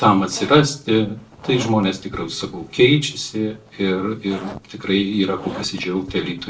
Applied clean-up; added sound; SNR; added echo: none; Zipper (clothing); 18 dB; reverberation time 0.2 s.